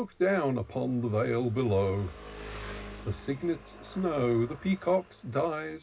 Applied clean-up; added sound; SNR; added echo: none; Engine; 17 dB; reverberation time 0.4 s.